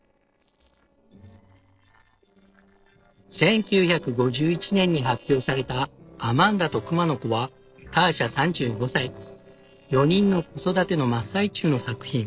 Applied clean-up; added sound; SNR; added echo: neural separator model SepFormer DNS4.